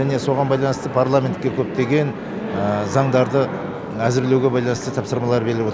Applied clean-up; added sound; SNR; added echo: none; none; none; none.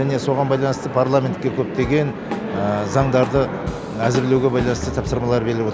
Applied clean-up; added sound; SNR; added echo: none; Drum / Drum kit; 11 dB; none.